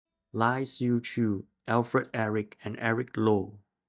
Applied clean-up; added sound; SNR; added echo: neural mask model DeepFilterNet 3.